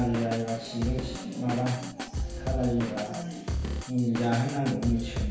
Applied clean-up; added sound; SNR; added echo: none; Drum kit; 5 dB; reverberation time 0.7 s.